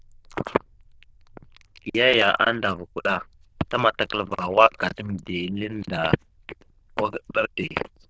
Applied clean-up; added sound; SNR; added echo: neural diffusion model UNIVERSE++.